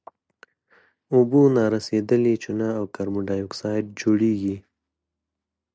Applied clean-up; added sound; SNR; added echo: none; none; none; none.